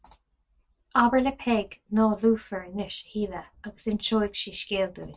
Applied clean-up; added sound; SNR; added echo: none; none; none; none.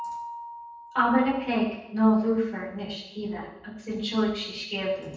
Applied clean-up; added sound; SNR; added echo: none; Mallet percussion; 18 dB; reverberation time 0.9 s.